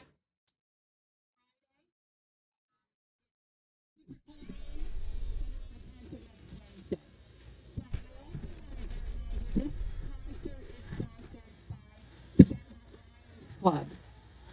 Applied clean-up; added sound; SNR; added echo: neural mask model DeepFilterNet 3.